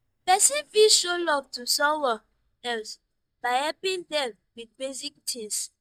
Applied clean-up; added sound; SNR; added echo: neural mask model DeepFilterNet 3.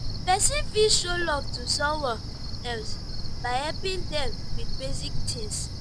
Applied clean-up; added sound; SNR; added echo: none; Cricket; 0 dB; none.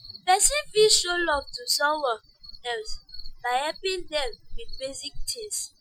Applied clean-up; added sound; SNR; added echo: classical method Wiener filter.